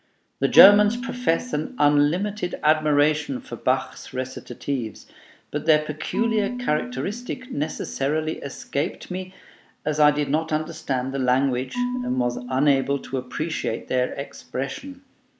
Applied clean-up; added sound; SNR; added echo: none; Marimba, xylophone / Wood; 11 dB; none.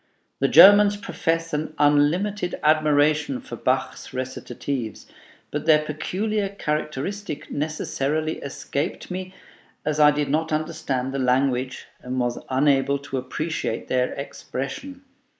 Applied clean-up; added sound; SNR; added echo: neural mask model Resemble Enhance denoiser.